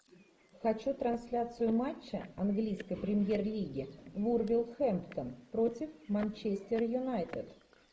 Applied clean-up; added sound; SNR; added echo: neural mask model Resemble Enhance denoiser.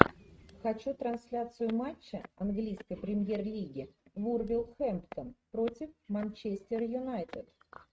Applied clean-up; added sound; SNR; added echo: neural mask model RNNoise.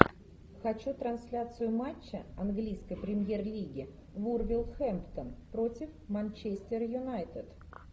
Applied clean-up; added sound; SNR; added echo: none; none; none; none.